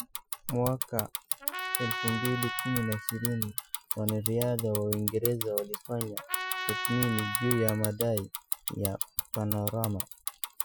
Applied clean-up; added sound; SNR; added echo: classical method Wiener filter.